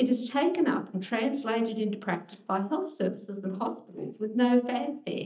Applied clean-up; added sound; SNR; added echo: neural mask model DeepFilterNet 3.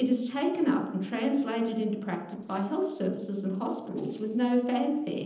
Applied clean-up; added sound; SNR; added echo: neural separator model SepFormer DNS4.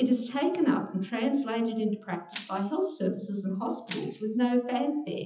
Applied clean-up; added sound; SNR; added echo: classical method WPE with log-MMSE.